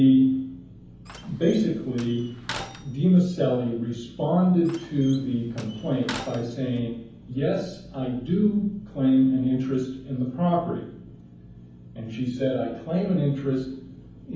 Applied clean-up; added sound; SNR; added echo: none; Slam; 15 dB; reverberation time 0.7 s.